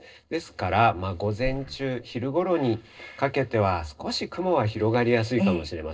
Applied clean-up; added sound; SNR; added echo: neural separator model SepFormer DNS4.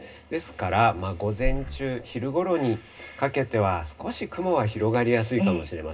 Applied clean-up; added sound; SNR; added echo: none; Breathing; 8 dB; reverberation time 0.2 s.